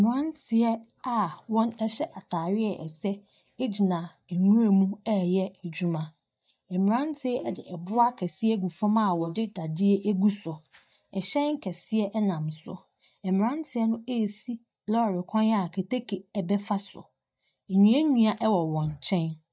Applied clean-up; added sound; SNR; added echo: neural mask model DeepFilterNet 3.